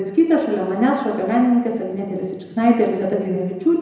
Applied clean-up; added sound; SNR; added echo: none; none; none; reverberation time 1.0 s.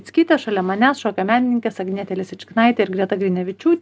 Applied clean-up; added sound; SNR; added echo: none; none; none; none.